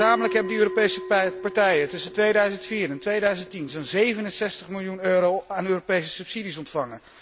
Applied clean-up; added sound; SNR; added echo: none; Bell; 13 dB; none.